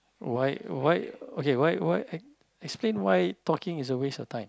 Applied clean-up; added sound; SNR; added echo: none; none; none; none.